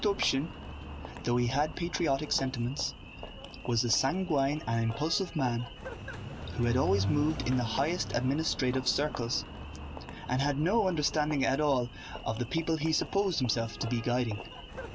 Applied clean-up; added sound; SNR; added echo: none; Engine; 9 dB; none.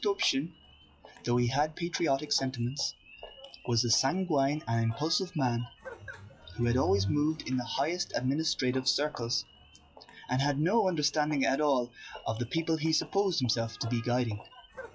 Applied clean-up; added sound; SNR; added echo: classical method log-MMSE.